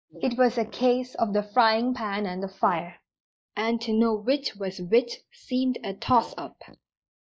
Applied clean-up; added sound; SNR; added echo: neural mask model Resemble Enhance denoiser.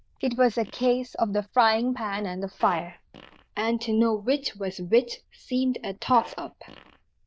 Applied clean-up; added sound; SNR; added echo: neural diffusion model UNIVERSE++.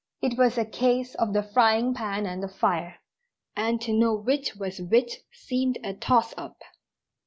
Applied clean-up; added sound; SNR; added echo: none; none; none; none.